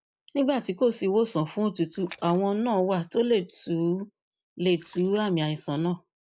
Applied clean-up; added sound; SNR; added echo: neural mask model Resemble Enhance denoiser.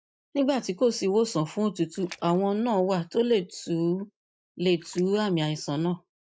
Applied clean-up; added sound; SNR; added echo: neural mask model DeepFilterNet 3.